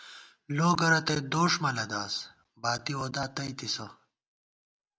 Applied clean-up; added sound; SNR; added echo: none; none; none; none.